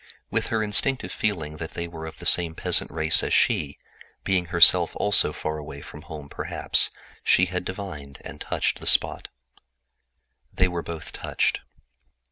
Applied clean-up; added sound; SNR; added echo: none; none; none; none.